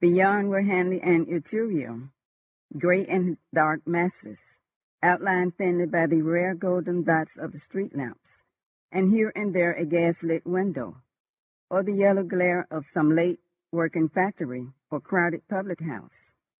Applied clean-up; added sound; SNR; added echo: none; none; none; none.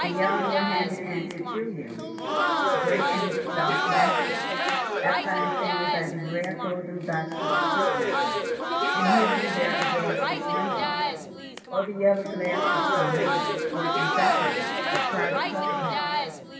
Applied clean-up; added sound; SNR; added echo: none; Crowd; -4 dB; reverberation time 2.6 s.